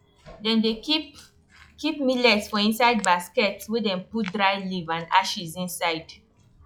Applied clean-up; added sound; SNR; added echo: classical method log-MMSE.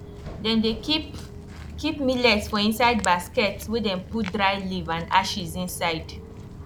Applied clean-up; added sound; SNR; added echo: none; Walk, footsteps; 13 dB; none.